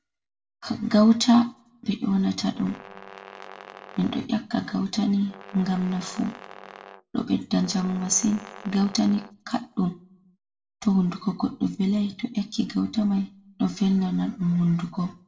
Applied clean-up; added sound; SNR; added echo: none; Brass instrument; 19 dB; reverberation time 0.3 s.